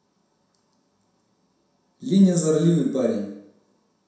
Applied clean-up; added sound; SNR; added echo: none; none; none; reverberation time 0.7 s.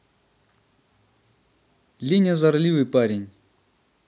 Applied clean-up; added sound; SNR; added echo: none; none; none; none.